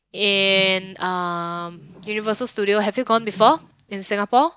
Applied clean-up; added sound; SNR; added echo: neural mask model DeepFilterNet 3.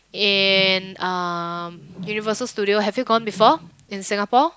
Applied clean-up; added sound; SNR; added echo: none; Whoosh, swoosh, swish; 19 dB; none.